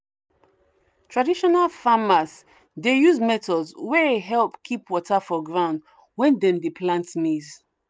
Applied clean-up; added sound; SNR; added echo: none; none; none; none.